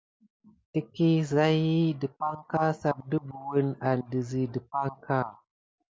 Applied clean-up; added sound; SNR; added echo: none; none; none; none.